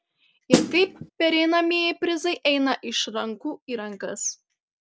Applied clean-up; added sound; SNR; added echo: none; Snare drum; -2 dB; none.